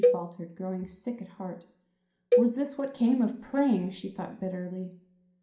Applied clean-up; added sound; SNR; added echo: none; Cowbell; 0 dB; reverberation time 0.5 s.